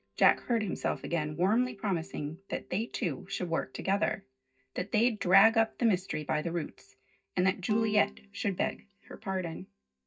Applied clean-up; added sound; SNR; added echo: neural mask model DeepFilterNet 3.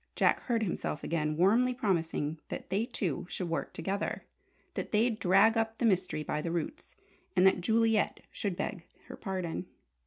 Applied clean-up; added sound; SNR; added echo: none; none; none; none.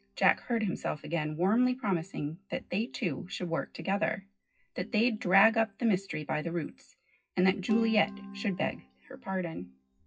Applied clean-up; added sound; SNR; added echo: classical method WPE with log-MMSE.